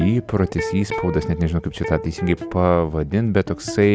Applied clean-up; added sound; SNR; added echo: none; Electric guitar; 11 dB; none.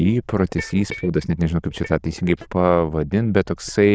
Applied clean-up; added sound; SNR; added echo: neural diffusion model UNIVERSE++.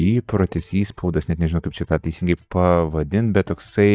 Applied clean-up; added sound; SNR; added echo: neural mask model DeepFilterNet 3.